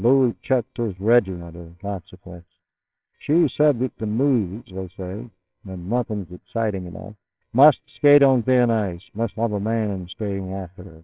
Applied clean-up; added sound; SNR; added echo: neural separator model SepFormer WHAMR!.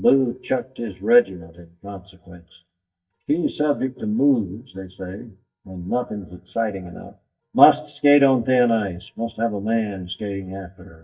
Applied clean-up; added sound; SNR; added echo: neural mask model DeepFilterNet 3.